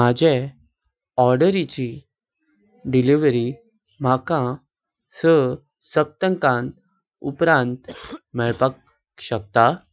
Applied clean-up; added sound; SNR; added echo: classical method Wiener filter.